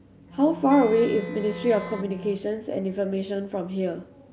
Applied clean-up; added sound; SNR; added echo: none; Bowed string instrument + Wind instrument, woodwind instrument; 12 dB; none.